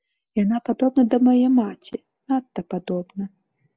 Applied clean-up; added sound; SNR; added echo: none; none; none; none.